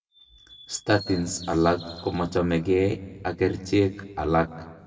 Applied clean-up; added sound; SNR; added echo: none; Bird vocalization, bird call, bird song; 20 dB; reverberation time 1.3 s.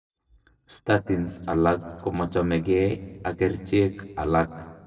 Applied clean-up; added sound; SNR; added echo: neural separator model SepFormer DNS4.